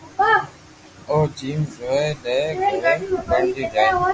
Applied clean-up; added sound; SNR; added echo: none; none; none; none.